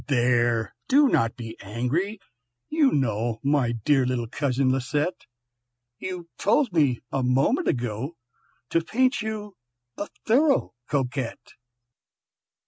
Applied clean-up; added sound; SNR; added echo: none; none; none; none.